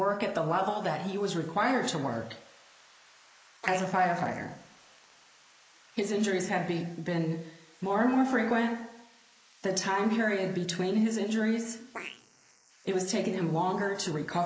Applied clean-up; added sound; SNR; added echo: neural mask model Resemble Enhance denoiser.